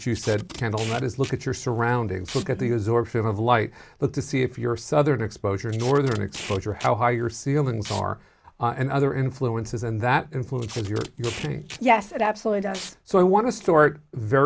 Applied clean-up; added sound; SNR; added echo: none; Packing tape, duct tape; 17 dB; none.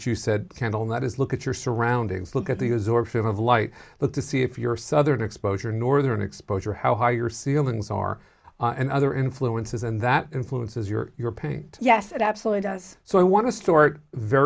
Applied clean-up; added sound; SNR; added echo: none; none; none; none.